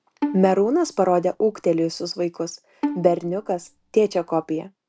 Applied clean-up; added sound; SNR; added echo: none; Bowed string instrument; 11 dB; none.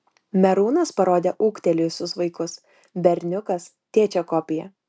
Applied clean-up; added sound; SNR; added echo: none; none; none; none.